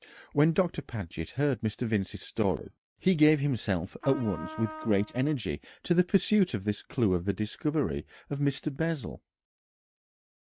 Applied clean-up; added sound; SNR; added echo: neural mask model RNNoise.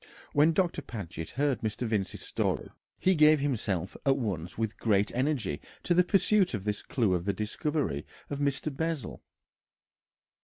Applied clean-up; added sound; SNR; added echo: none; none; none; none.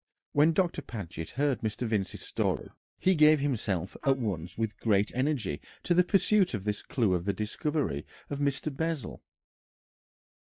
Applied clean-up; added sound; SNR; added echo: neural mask model DeepFilterNet 3.